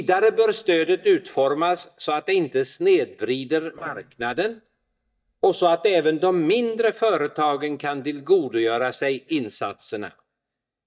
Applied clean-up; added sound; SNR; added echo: neural mask model DeepFilterNet 3.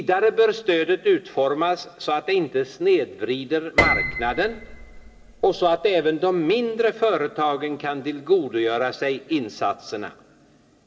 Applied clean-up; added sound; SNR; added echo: none; Piano; 4 dB; reverberation time 2.2 s.